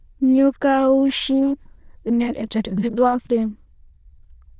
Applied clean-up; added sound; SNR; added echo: neural diffusion model UNIVERSE++.